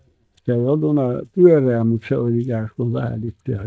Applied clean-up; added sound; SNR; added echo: neural mask model DeepFilterNet 3.